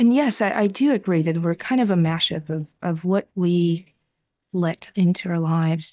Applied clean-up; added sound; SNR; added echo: neural mask model DeepFilterNet 3.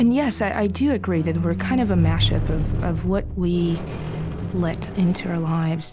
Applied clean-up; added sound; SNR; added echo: none; Squeak; 4 dB; none.